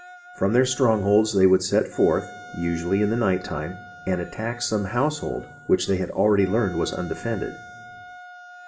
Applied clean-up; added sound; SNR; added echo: none; Wind instrument, woodwind instrument; 19 dB; reverberation time 1.4 s.